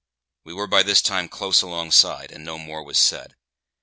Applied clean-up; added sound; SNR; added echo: none; none; none; none.